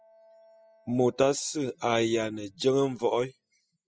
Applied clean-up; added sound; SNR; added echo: classical method spectral subtraction.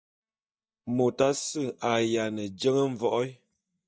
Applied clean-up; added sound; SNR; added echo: neural mask model DeepFilterNet 3.